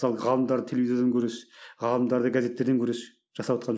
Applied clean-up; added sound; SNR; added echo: none; none; none; none.